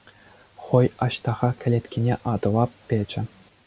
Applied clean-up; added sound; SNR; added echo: none; none; none; none.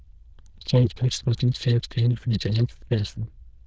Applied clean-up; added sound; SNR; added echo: neural diffusion model UNIVERSE++.